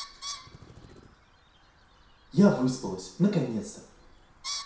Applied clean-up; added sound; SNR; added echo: none; Bird; 15 dB; reverberation time 0.6 s.